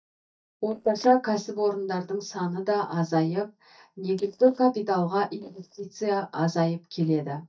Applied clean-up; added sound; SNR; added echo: neural mask model DeepFilterNet 3.